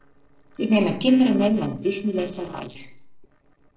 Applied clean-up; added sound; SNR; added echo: neural separator model SepFormer DNS4.